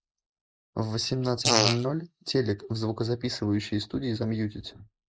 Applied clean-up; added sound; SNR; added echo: neural mask model Resemble Enhance denoiser.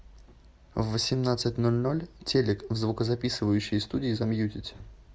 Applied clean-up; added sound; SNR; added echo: none; none; none; none.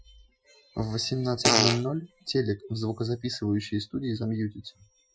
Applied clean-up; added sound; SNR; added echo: classical method Wiener filter.